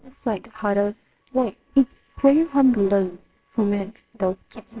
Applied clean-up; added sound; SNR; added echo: neural separator model SepFormer WHAMR!.